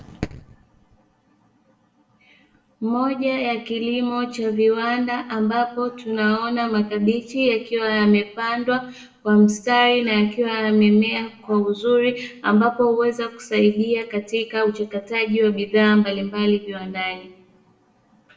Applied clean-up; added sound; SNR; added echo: none; none; none; reverberation time 0.6 s.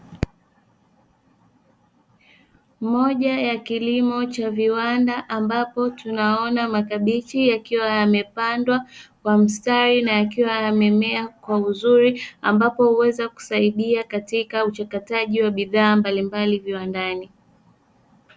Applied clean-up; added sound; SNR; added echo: none; none; none; none.